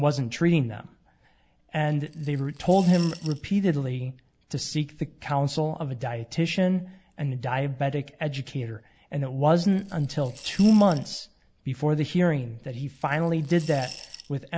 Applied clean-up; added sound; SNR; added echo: none; Coin (dropping) / Glass; 20 dB; none.